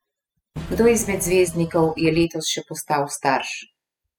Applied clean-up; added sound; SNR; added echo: classical method spectral subtraction.